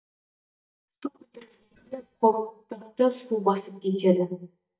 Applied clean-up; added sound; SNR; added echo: neural mask model DeepFilterNet 3.